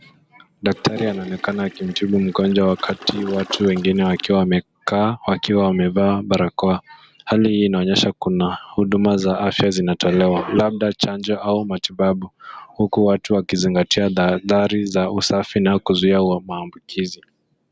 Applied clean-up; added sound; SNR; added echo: none; Toilet flush; 17 dB; none.